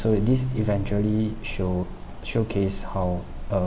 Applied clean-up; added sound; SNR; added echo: none; none; none; none.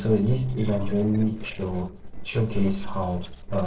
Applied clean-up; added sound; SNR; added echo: neural separator model SepFormer DNS4.